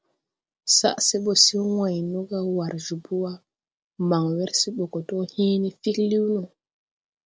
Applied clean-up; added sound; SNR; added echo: none; none; none; none.